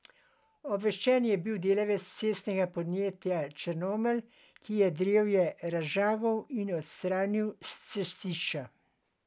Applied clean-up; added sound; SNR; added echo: none; none; none; none.